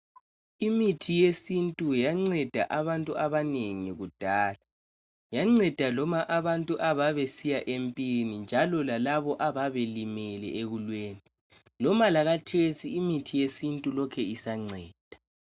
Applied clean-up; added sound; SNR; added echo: none; none; none; none.